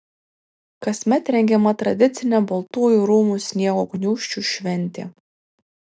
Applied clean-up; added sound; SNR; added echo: none; none; none; none.